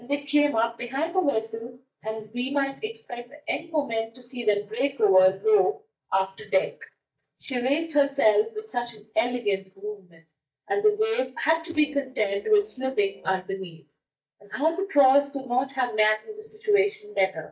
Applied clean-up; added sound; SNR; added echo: neural mask model DeepFilterNet 3.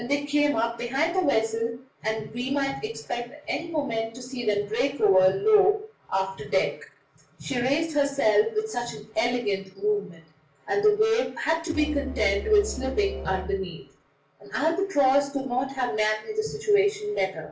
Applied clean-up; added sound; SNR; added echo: none; Musical instrument; 10 dB; reverberation time 0.3 s.